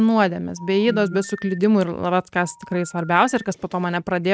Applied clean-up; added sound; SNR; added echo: neural mask model RNNoise.